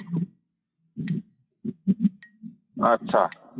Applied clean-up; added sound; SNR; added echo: classical method WPE with log-MMSE.